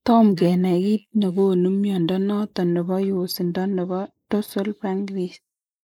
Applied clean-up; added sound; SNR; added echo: neural mask model Resemble Enhance denoiser.